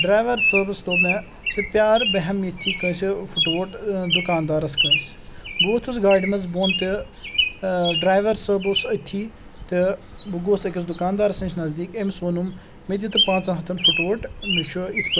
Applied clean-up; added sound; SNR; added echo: none; Bird vocalization, bird call, bird song; 4 dB; none.